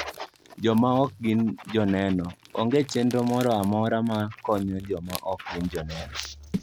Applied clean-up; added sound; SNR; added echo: none; Crumpling, crinkling; 18 dB; none.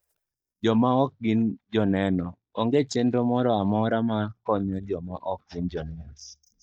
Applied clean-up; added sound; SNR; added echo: neural mask model DeepFilterNet 3.